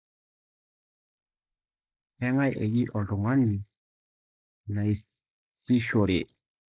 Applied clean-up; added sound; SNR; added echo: neural mask model Resemble Enhance denoiser.